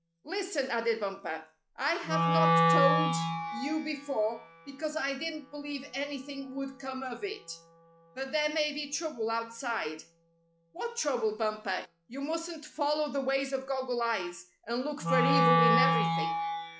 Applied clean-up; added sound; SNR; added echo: classical method log-MMSE.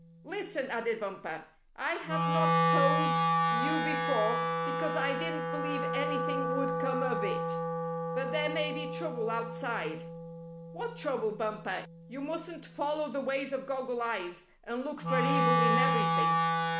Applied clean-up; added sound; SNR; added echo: none; Wind instrument, woodwind instrument; -3 dB; none.